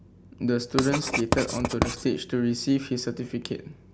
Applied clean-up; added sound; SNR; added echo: none; Writing; 4 dB; none.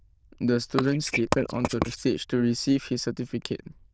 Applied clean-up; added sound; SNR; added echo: neural diffusion model UNIVERSE++.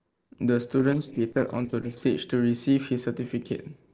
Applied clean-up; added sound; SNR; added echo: neural separator model SepFormer DNS4.